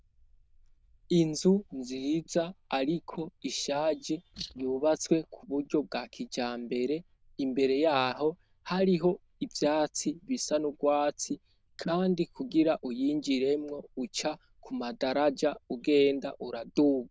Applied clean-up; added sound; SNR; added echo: neural diffusion model UNIVERSE++.